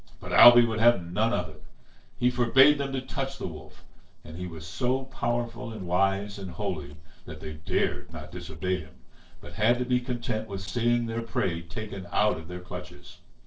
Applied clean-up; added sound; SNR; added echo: neural separator model SepFormer DNS4.